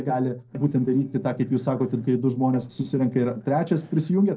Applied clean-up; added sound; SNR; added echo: neural separator model SepFormer DNS4.